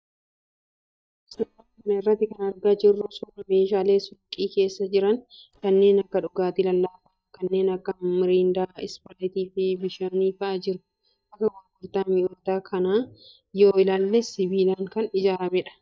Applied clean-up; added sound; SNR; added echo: neural mask model DeepFilterNet 3.